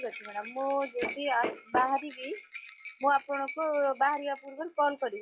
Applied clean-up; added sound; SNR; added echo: classical method log-MMSE.